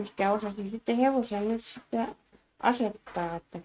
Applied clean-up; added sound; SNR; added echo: neural mask model RNNoise.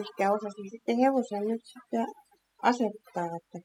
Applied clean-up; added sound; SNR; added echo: classical method spectral subtraction.